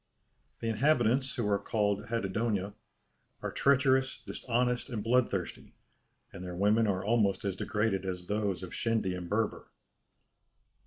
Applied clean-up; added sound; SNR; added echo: neural mask model Resemble Enhance denoiser.